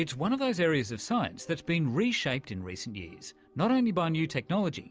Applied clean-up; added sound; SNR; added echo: none; none; none; none.